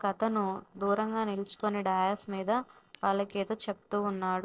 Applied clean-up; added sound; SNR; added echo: neural separator model SepFormer DNS4.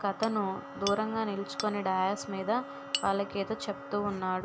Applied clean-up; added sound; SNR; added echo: none; Bowed string instrument + Hammer; 11 dB; none.